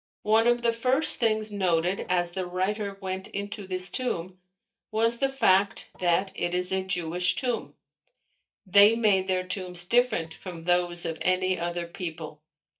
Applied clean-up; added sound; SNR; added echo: neural mask model DeepFilterNet 3.